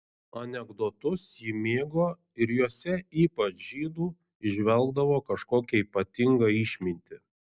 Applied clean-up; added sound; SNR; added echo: none; none; none; none.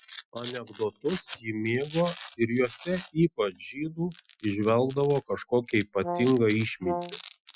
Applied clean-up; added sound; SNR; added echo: classical method Wiener filter.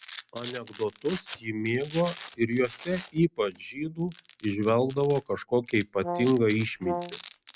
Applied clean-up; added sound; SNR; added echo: none; Brass instrument + Domestic sounds, home sounds; 13 dB; none.